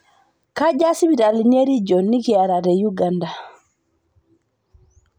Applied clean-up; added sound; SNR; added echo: none; none; none; none.